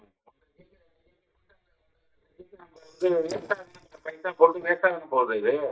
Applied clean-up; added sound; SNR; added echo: neural mask model DeepFilterNet 3.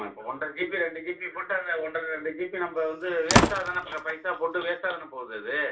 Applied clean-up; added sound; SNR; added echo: none; Slam; -3 dB; reverberation time 0.3 s.